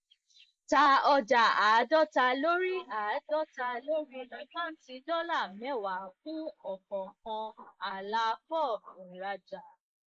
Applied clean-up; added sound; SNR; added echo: neural mask model Resemble Enhance denoiser.